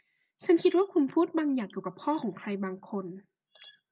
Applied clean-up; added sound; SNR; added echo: none; none; none; none.